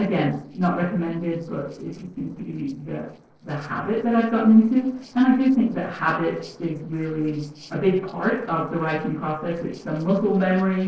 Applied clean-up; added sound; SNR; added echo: neural separator model SepFormer DNS4.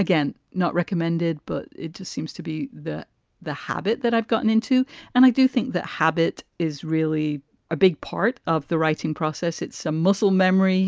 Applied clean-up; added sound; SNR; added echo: none; none; none; none.